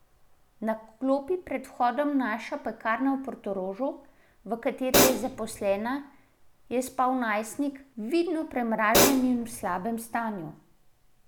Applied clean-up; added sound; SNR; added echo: none; Hi-hat; -3 dB; none.